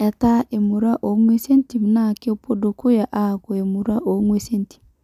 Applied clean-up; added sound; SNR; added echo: none; none; none; none.